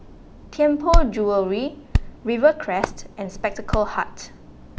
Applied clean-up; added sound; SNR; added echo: none; Hands; 1 dB; none.